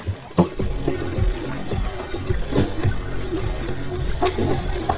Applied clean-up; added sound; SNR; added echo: neural mask model DeepFilterNet 3.